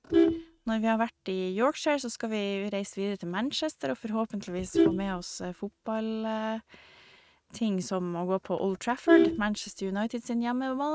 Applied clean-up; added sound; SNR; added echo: neural mask model RNNoise.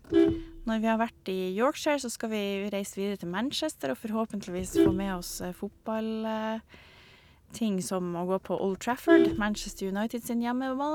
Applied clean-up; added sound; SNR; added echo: none; Vehicle horn, car horn, honking; 2 dB; none.